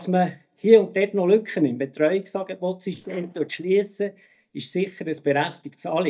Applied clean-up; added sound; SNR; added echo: neural mask model DeepFilterNet 3.